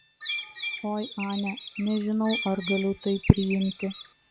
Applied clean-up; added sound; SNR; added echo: none; Bird; 9 dB; none.